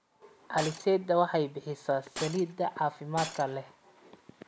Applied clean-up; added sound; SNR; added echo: none; Shatter; 12 dB; none.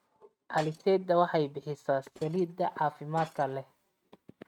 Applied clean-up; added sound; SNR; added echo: neural mask model RNNoise.